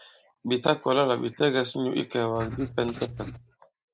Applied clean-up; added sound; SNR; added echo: neural mask model RNNoise.